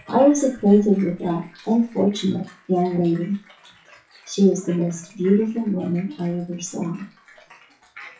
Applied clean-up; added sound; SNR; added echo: classical method WPE with log-MMSE.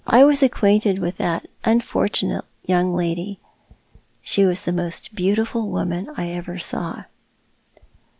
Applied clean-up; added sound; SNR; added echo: none; none; none; none.